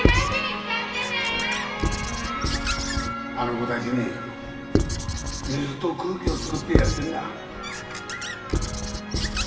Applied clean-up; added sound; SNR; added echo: none; Squeak / Writing; -1 dB; reverberation time 2.3 s.